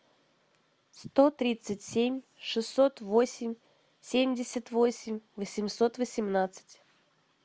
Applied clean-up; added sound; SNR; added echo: none; none; none; none.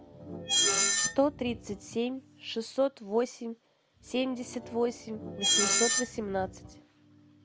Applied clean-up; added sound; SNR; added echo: none; Screech; -1 dB; none.